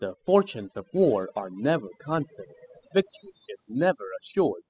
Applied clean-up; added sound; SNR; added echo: classical method spectral subtraction.